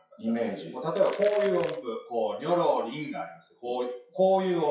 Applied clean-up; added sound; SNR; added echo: classical method WPE with log-MMSE.